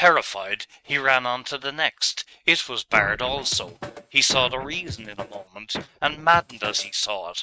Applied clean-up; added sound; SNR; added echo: neural mask model RNNoise.